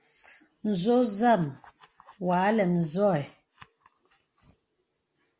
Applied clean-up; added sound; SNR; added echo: none; none; none; none.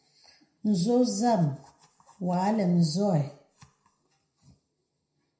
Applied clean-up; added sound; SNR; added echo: none; none; none; reverberation time 0.5 s.